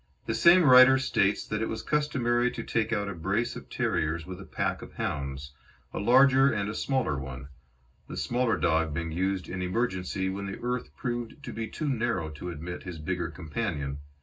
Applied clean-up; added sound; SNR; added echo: none; none; none; reverberation time 0.4 s.